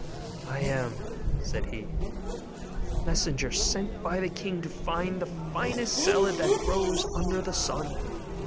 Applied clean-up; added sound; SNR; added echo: none; Race car, auto racing / Accelerating, revving, vroom; -1 dB; none.